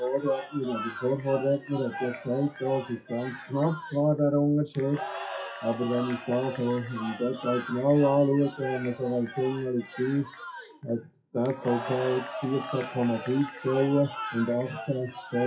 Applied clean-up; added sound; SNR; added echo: classical method WPE with log-MMSE.